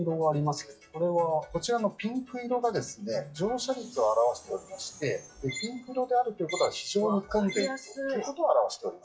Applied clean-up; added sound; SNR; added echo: classical method WPE with log-MMSE.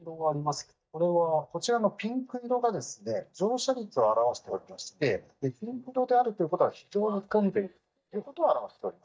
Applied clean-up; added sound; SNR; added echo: neural mask model DeepFilterNet 3.